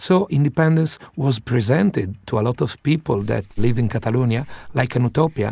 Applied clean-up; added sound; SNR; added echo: neural mask model Resemble Enhance denoiser.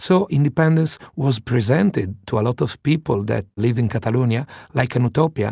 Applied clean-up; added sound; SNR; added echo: none; none; none; none.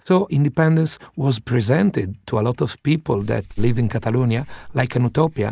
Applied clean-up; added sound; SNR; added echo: neural mask model DeepFilterNet 3.